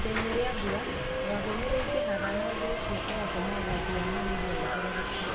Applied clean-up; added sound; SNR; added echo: none; Subway, metro, underground; -4 dB; reverberation time 0.8 s.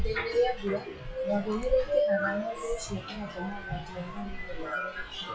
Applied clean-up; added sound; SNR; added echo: classical method WPE with log-MMSE.